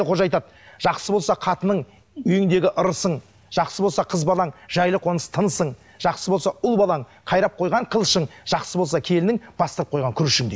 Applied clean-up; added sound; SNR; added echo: none; none; none; none.